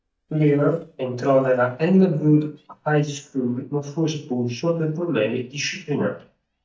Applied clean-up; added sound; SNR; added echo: neural mask model DeepFilterNet 3.